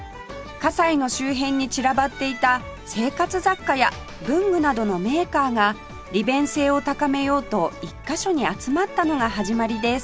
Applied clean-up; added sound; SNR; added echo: none; none; none; none.